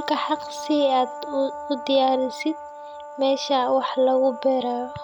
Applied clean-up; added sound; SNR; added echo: none; Brass instrument; 12 dB; none.